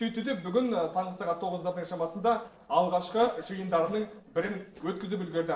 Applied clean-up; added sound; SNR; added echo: neural separator model SepFormer DNS4.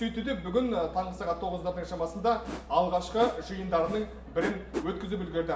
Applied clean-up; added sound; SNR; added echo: none; Whoosh, swoosh, swish; 10 dB; reverberation time 0.8 s.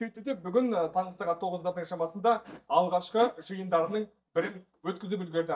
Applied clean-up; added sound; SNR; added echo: neural mask model DeepFilterNet 3.